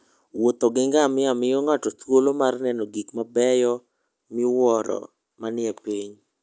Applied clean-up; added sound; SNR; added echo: none; none; none; none.